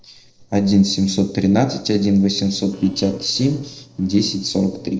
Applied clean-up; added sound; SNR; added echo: neural separator model SepFormer DNS4.